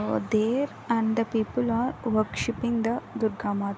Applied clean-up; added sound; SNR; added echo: none; none; none; none.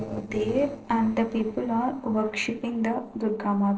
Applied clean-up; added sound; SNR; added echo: neural separator model SepFormer DNS4.